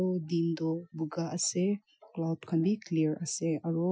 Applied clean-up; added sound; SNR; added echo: classical method Wiener filter.